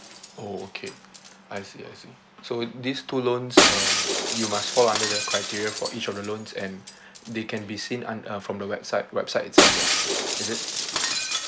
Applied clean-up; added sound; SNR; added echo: none; Shatter; -3 dB; none.